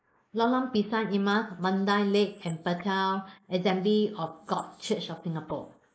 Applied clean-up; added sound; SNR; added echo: neural mask model Resemble Enhance denoiser.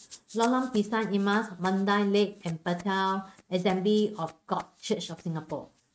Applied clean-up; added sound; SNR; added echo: neural mask model RNNoise.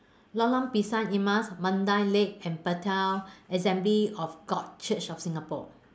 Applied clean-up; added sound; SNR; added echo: none; none; none; none.